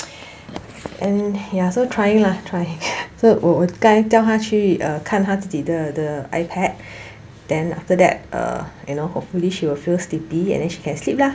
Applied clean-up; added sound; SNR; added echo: none; none; none; none.